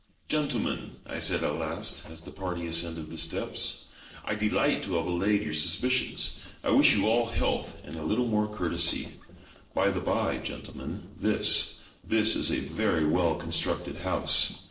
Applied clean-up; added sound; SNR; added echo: neural separator model SepFormer DNS4.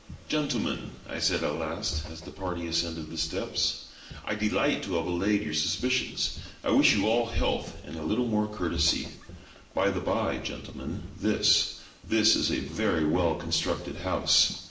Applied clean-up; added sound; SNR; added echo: none; Walk, footsteps; 18 dB; reverberation time 0.8 s.